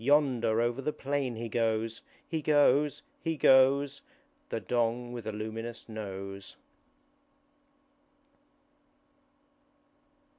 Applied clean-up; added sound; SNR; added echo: none; none; none; none.